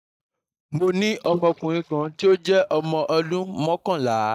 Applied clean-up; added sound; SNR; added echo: neural mask model DeepFilterNet 3.